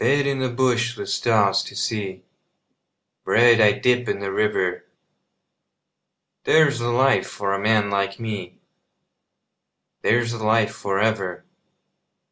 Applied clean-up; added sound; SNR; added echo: none; none; none; none.